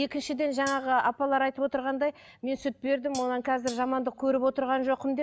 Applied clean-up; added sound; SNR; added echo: none; Hi-hat; 17 dB; none.